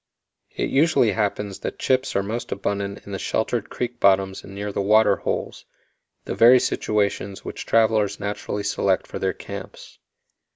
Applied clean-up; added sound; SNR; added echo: none; none; none; none.